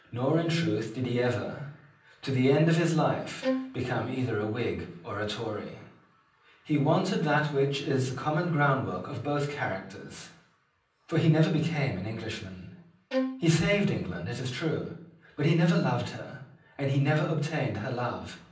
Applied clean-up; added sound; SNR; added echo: none; Bowed string instrument; 6 dB; reverberation time 0.6 s.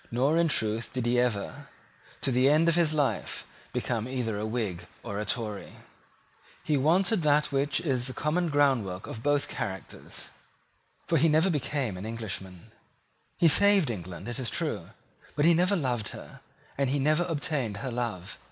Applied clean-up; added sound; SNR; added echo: none; none; none; none.